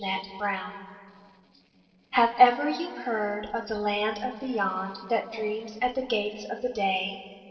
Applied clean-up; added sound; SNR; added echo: neural separator model SepFormer DNS4.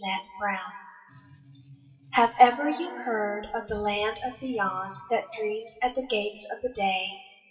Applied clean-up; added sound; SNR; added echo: classical method WPE with log-MMSE.